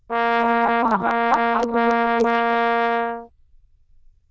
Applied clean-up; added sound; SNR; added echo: neural diffusion model UNIVERSE++.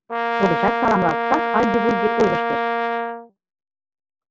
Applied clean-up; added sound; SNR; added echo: none; Brass instrument; -1 dB; none.